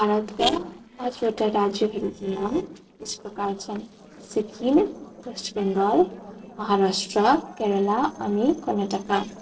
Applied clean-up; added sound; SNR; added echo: neural separator model SepFormer DNS4.